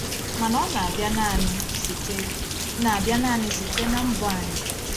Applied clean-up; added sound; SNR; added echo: none; Rain; 1 dB; none.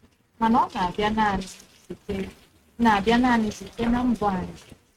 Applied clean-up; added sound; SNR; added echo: neural mask model RNNoise.